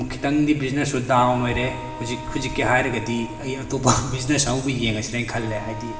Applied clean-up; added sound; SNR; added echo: none; Wind instrument, woodwind instrument; 16 dB; reverberation time 2.1 s.